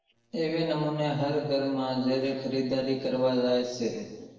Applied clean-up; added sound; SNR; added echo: neural separator model SepFormer DNS4.